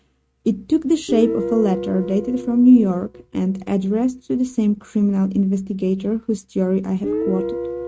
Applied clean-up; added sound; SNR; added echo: neural mask model RNNoise.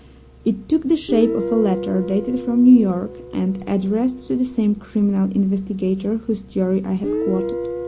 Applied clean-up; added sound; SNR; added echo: none; Guitar; 10 dB; none.